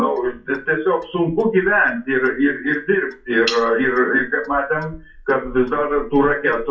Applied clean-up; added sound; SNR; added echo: classical method WPE with log-MMSE.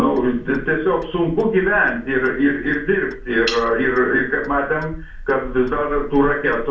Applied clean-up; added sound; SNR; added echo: none; Clock; 15 dB; reverberation time 0.4 s.